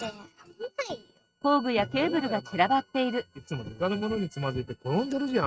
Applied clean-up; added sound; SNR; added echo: neural mask model RNNoise.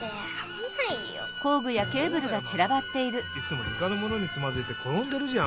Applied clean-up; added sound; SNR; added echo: none; Bowed string instrument; 8 dB; none.